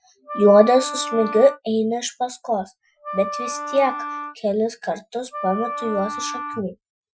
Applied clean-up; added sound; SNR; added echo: classical method Wiener filter.